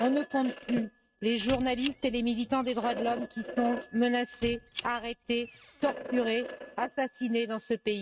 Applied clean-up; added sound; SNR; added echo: neural mask model RNNoise.